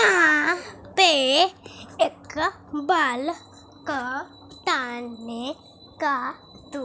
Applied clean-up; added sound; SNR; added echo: none; none; none; none.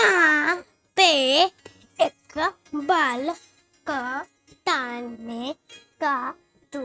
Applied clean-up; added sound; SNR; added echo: neural mask model RNNoise.